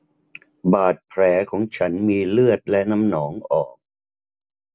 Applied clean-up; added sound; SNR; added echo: none; none; none; none.